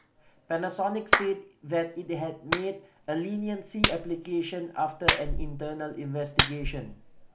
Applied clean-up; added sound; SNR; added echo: none; Clapping; 0 dB; none.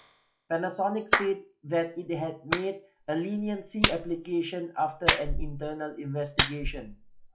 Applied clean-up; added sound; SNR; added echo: classical method log-MMSE.